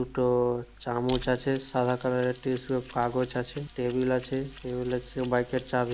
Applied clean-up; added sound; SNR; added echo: none; Mechanisms; 13 dB; none.